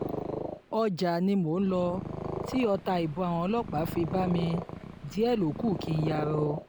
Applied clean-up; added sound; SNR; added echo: none; Purr; 8 dB; none.